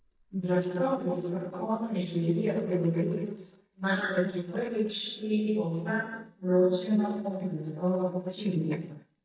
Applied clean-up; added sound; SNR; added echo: neural mask model DeepFilterNet 3.